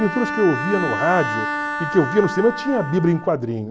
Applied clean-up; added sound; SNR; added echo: none; Bowed string instrument; 6 dB; none.